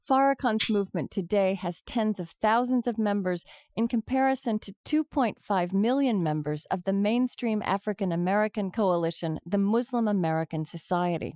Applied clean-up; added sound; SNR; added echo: classical method Wiener filter.